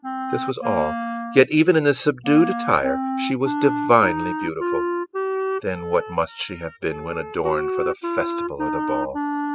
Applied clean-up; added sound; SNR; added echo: classical method spectral subtraction.